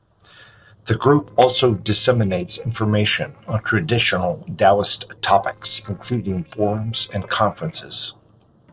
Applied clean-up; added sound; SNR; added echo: neural separator model SepFormer DNS4.